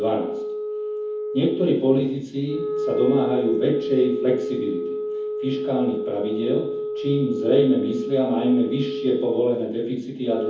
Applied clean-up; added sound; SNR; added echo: none; Wind instrument, woodwind instrument; 5 dB; reverberation time 0.7 s.